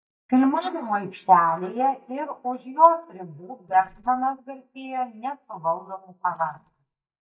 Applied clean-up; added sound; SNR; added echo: neural mask model DeepFilterNet 3.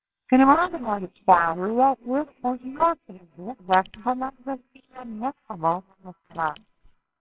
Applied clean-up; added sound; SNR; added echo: neural separator model SepFormer WHAMR!.